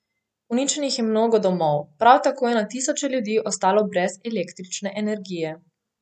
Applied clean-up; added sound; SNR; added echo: none; none; none; none.